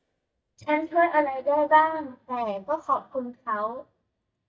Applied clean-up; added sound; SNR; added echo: neural mask model DeepFilterNet 3.